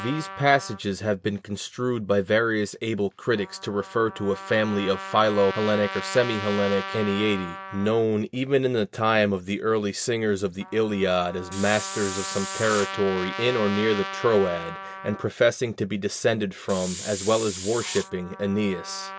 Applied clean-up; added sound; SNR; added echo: none; Trumpet + Hiss; 12 dB; none.